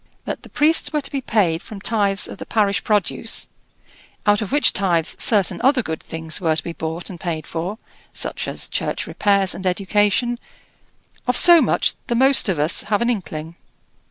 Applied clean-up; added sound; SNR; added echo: none; none; none; none.